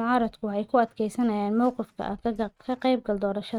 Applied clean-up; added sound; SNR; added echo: neural mask model RNNoise.